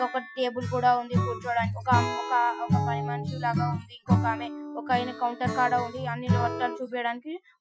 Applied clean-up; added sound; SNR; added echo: classical method Wiener filter.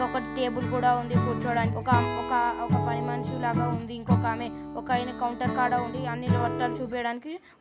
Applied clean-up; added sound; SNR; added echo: none; Acoustic guitar / Strum; 0 dB; none.